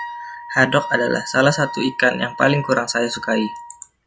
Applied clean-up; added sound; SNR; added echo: none; Wind instrument, woodwind instrument; 13 dB; none.